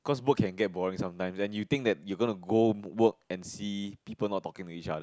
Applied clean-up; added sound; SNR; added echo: none; none; none; none.